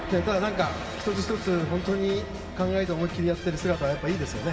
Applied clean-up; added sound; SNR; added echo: none; none; none; reverberation time 2.0 s.